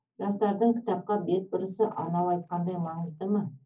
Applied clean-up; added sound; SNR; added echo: neural separator model SepFormer DNS4.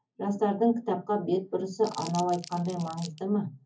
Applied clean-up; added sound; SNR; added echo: none; Crumpling, crinkling; 17 dB; reverberation time 0.3 s.